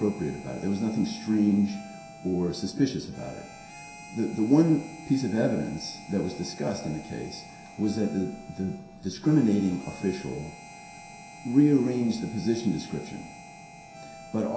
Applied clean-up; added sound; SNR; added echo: none; Harmonica; 19 dB; reverberation time 0.7 s.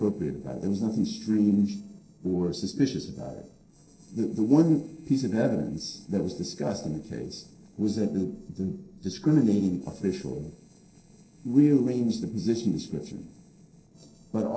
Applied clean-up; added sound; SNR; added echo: neural separator model SepFormer DNS4.